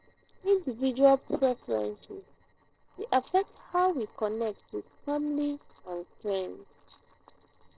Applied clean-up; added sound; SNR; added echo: neural separator model SepFormer DNS4.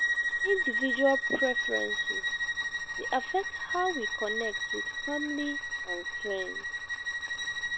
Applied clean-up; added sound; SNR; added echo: none; Bowed string instrument; -2 dB; none.